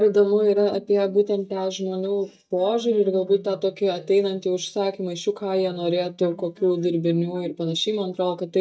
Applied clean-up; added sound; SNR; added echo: neural mask model DeepFilterNet 3.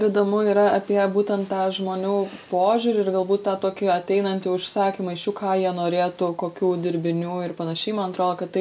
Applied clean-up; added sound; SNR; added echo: none; none; none; none.